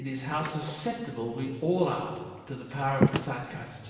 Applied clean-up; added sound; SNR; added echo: none; Slam; 3 dB; reverberation time 1.2 s.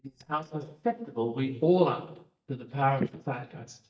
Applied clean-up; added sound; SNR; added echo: neural mask model DeepFilterNet 3.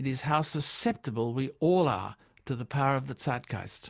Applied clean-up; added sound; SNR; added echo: none; none; none; none.